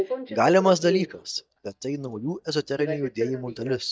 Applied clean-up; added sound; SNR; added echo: neural mask model DeepFilterNet 3.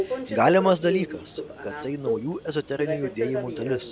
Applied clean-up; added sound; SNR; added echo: none; Subway, metro, underground; 6 dB; none.